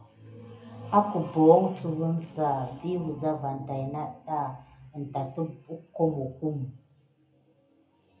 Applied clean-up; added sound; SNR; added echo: none; none; none; reverberation time 0.3 s.